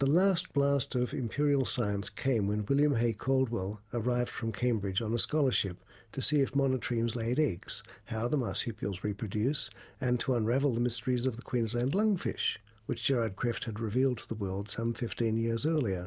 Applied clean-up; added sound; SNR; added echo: none; none; none; none.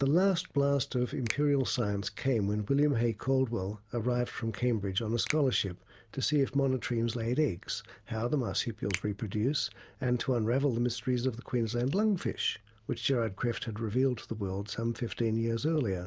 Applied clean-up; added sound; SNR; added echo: none; Finger snapping; 18 dB; none.